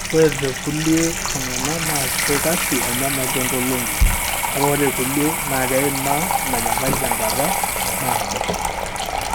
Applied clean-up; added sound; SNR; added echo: none; Sink (filling or washing) / Water tap, faucet; -2 dB; none.